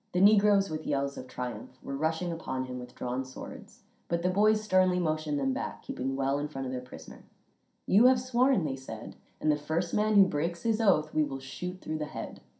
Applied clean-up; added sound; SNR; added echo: none; none; none; reverberation time 0.3 s.